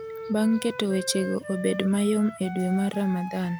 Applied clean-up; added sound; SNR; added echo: none; Wind instrument, woodwind instrument; 13 dB; none.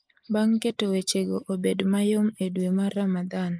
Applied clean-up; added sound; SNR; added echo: neural mask model Resemble Enhance denoiser.